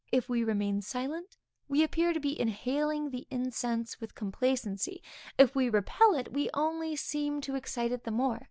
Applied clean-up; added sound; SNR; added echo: none; none; none; none.